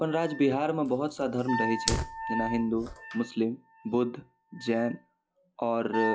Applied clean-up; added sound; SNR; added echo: classical method log-MMSE.